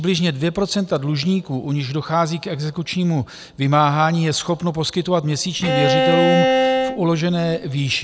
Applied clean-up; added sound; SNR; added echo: none; Bowed string instrument; -1 dB; none.